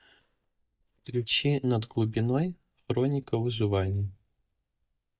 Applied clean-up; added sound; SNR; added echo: neural mask model DeepFilterNet 3.